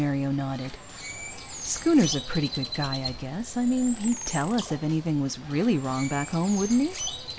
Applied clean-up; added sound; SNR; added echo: none; Bird; 11 dB; none.